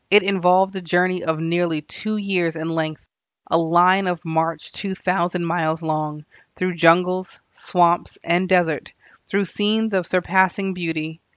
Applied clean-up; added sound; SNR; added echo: none; none; none; none.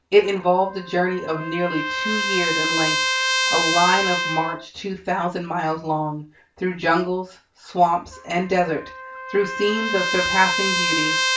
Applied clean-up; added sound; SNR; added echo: none; Trumpet; 3 dB; reverberation time 0.3 s.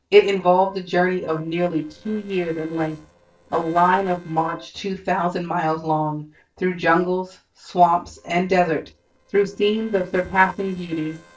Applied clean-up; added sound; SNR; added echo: neural separator model SepFormer DNS4.